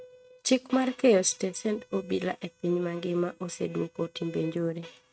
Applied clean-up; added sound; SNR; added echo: neural mask model RNNoise.